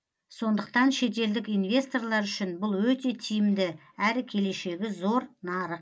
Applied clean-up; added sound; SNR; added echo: none; none; none; none.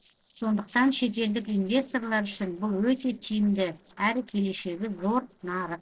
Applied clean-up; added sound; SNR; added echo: neural separator model SepFormer DNS4.